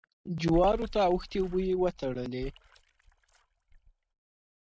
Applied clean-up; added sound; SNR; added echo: neural mask model RNNoise.